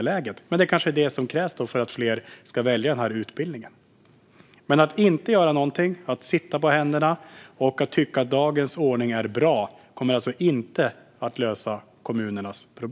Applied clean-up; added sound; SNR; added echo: none; none; none; none.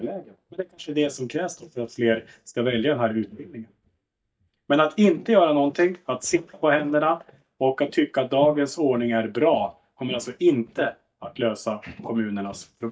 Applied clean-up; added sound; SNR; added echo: neural mask model DeepFilterNet 3.